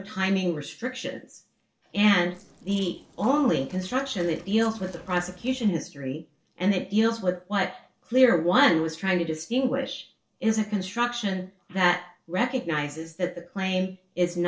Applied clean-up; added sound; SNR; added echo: neural separator model SepFormer DNS4.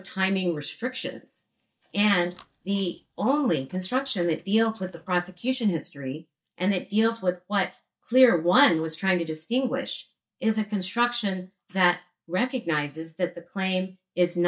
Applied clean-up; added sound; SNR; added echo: neural mask model DeepFilterNet 3.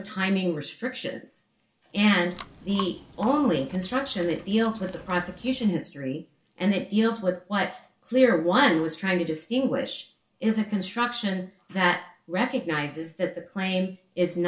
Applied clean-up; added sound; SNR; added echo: none; Chewing, mastication; 15 dB; reverberation time 0.3 s.